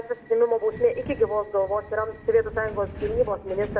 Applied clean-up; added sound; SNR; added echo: none; Subway, metro, underground; 14 dB; reverberation time 1.1 s.